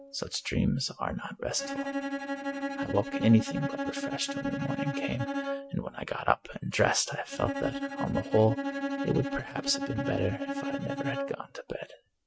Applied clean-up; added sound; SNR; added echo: neural mask model RNNoise.